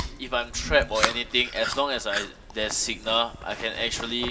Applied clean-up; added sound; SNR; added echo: none; Chewing, mastication; 6 dB; reverberation time 0.3 s.